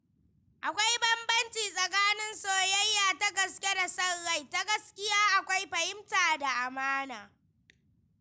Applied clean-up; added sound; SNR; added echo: none; none; none; none.